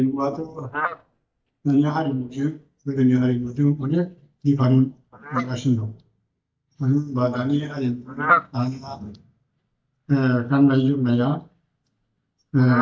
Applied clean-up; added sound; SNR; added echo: neural mask model DeepFilterNet 3.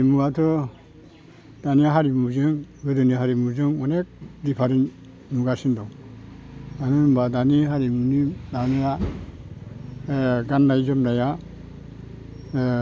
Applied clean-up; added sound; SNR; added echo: none; none; none; none.